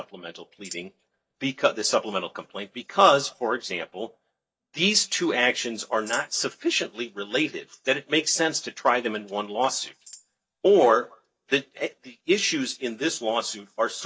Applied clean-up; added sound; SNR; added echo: neural mask model DeepFilterNet 3.